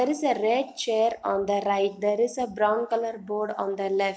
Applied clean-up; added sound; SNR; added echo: none; none; none; none.